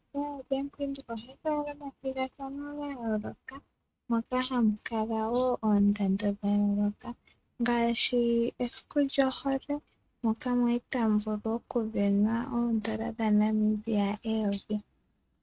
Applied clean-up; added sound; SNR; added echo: neural mask model RNNoise.